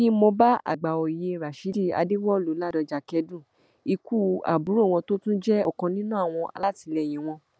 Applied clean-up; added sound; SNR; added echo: none; none; none; none.